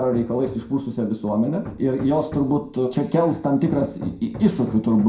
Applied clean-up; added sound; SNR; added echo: none; Hammer; 16 dB; reverberation time 0.5 s.